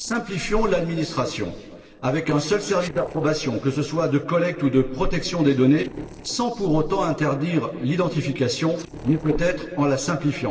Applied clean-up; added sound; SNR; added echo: neural separator model SepFormer DNS4.